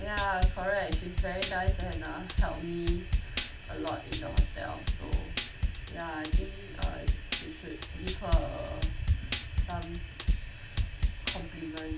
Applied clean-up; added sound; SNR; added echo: none; Drum kit; -4 dB; reverberation time 0.2 s.